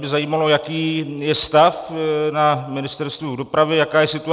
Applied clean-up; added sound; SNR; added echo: none; none; none; none.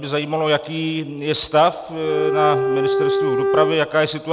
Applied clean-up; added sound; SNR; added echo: none; Bowed string instrument; -1 dB; none.